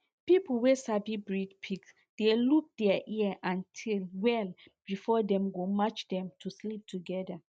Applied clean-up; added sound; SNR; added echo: none; none; none; none.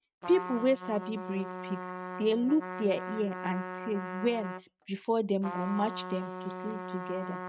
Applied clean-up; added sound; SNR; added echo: neural mask model RNNoise.